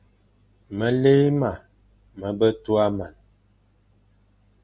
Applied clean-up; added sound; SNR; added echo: none; none; none; none.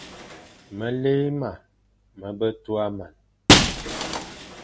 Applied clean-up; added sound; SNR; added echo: none; Shatter; -3 dB; none.